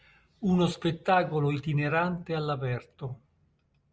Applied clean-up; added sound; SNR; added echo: none; none; none; none.